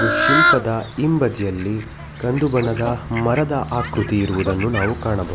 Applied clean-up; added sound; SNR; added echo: none; Fowl; 3 dB; none.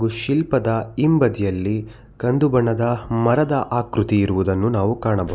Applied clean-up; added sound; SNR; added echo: none; none; none; none.